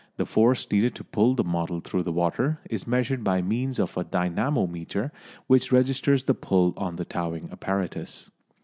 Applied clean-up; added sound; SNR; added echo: none; none; none; none.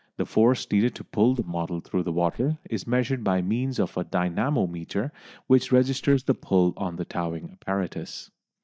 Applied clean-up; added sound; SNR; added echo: neural mask model DeepFilterNet 3.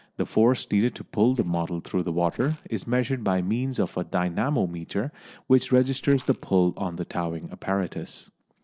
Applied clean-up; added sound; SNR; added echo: neural separator model SepFormer DNS4.